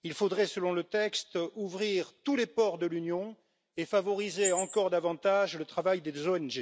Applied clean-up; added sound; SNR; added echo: none; Chirp, tweet; 9 dB; none.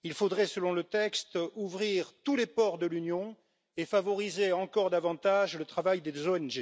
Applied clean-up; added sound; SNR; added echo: none; none; none; none.